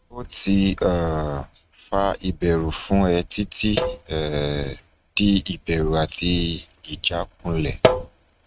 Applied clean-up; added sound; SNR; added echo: neural mask model RNNoise.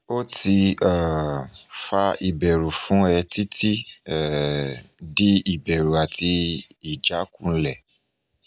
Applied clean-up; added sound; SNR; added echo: none; none; none; none.